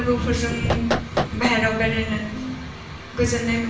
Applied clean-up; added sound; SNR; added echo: none; Knock; 3 dB; reverberation time 0.7 s.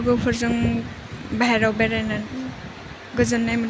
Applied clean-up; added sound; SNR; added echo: none; none; none; none.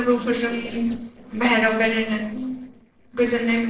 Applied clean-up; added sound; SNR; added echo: neural separator model SepFormer DNS4.